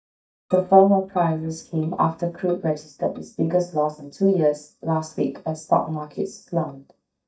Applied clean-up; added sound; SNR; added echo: neural mask model DeepFilterNet 3.